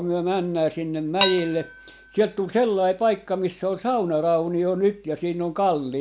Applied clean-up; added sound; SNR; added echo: none; Dishes, pots, and pans; 10 dB; none.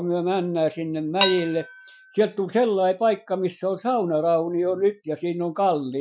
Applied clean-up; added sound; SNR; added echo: classical method Wiener filter.